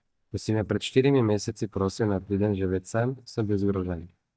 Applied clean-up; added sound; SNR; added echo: neural mask model DeepFilterNet 3.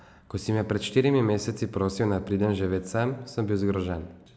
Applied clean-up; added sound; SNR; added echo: none; none; none; none.